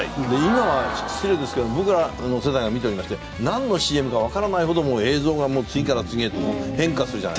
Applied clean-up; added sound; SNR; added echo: none; none; none; none.